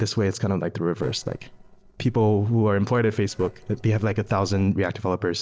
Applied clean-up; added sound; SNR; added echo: neural separator model SepFormer DNS4.